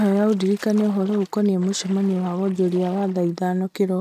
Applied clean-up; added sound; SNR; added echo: neural mask model RNNoise.